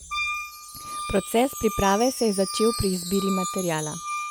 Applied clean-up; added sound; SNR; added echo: none; Wind instrument, woodwind instrument + Wind chime; 7 dB; none.